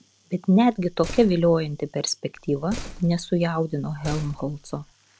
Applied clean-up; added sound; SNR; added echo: none; Slam; 15 dB; none.